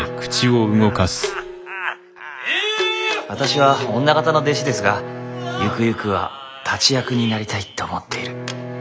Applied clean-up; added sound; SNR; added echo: none; Bowed string instrument; 11 dB; none.